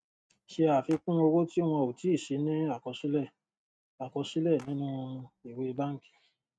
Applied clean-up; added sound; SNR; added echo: neural mask model RNNoise.